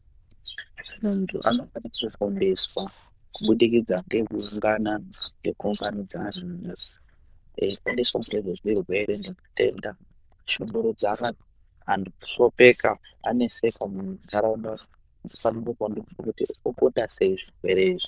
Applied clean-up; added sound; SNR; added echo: neural diffusion model UNIVERSE++.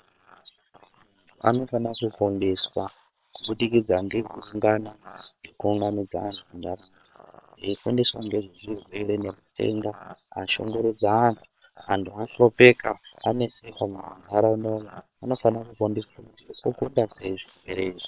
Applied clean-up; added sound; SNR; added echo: neural separator model SepFormer WHAM!.